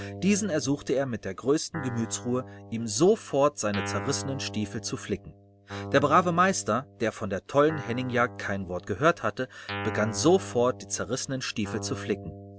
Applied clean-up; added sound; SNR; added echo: none; Guitar; 13 dB; none.